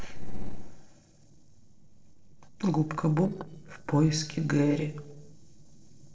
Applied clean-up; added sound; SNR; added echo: neural separator model SepFormer DNS4.